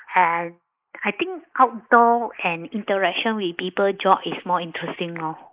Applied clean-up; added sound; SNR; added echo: neural mask model Resemble Enhance denoiser.